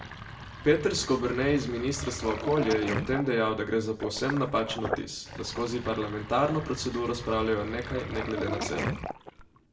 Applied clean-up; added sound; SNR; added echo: none; Sink (filling or washing); 8 dB; reverberation time 0.6 s.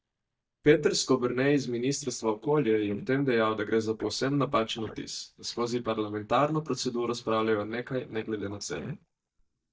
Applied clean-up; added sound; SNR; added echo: neural mask model DeepFilterNet 3.